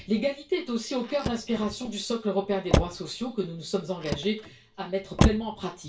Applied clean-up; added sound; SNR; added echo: none; Motor vehicle (road); 2 dB; reverberation time 0.2 s.